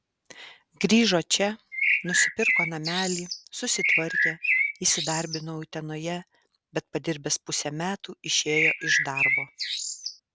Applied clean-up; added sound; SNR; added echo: none; Bird; -3 dB; none.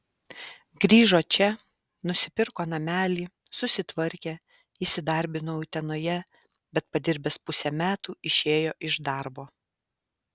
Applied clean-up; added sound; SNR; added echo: none; none; none; none.